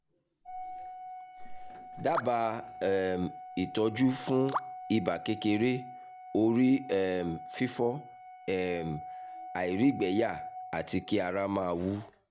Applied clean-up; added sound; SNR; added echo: none; Organ; 13 dB; none.